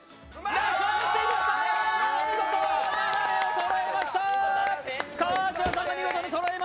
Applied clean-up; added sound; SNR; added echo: none; Drawer open or close; 14 dB; none.